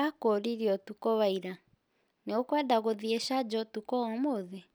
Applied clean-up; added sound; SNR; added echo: none; none; none; none.